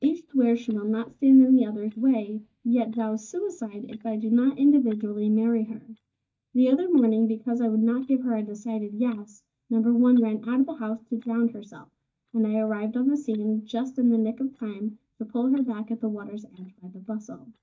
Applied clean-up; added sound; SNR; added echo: neural mask model DeepFilterNet 3.